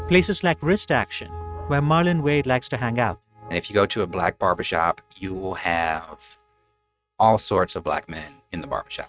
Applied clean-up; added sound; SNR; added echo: neural mask model RNNoise.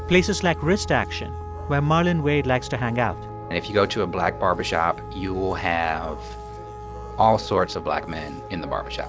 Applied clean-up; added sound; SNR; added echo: none; Wind instrument, woodwind instrument; 15 dB; none.